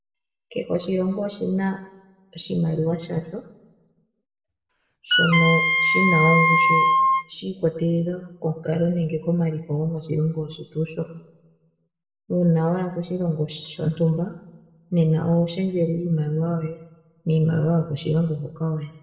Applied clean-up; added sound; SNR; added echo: none; Wind instrument, woodwind instrument; -5 dB; reverberation time 0.7 s.